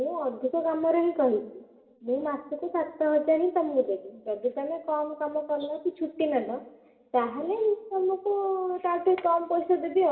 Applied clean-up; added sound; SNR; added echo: none; none; none; reverberation time 1.1 s.